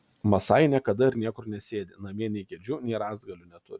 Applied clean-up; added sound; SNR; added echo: none; none; none; none.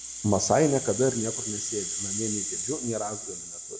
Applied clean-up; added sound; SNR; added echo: none; Rattle (instrument); 5 dB; reverberation time 1.1 s.